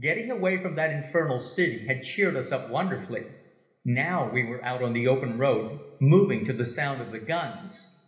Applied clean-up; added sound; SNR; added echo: none; none; none; reverberation time 1.0 s.